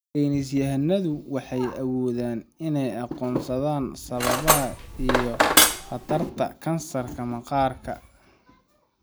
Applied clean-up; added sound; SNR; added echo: none; Cutlery, silverware; -5 dB; none.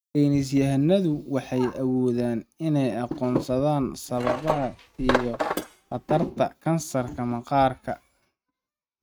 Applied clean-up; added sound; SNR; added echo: neural mask model RNNoise.